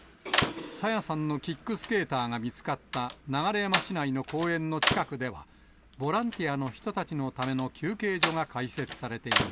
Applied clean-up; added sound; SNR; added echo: none; Slam; 0 dB; none.